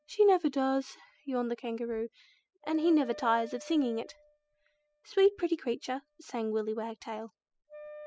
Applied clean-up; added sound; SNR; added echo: classical method spectral subtraction.